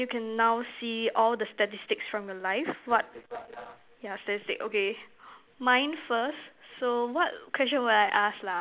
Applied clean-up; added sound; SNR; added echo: none; none; none; none.